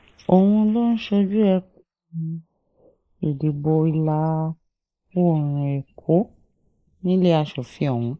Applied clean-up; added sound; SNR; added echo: neural mask model Resemble Enhance denoiser.